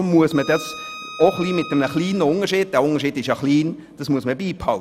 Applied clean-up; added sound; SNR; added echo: none; Bowed string instrument; 16 dB; none.